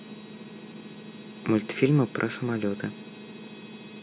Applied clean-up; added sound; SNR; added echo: none; none; none; none.